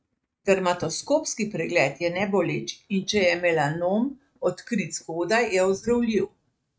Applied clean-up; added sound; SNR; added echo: neural mask model RNNoise.